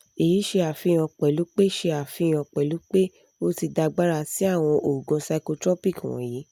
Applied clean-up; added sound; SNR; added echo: none; none; none; none.